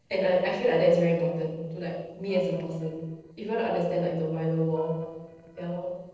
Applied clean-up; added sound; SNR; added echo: neural separator model SepFormer DNS4.